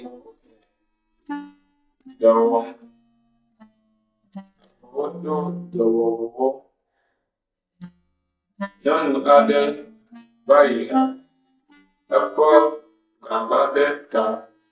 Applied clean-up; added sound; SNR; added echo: neural mask model DeepFilterNet 3.